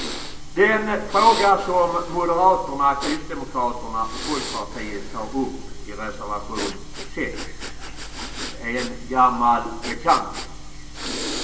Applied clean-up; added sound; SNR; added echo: none; Breathing; 12 dB; reverberation time 0.7 s.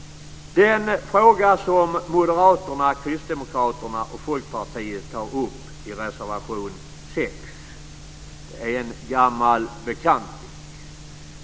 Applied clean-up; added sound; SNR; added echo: none; none; none; none.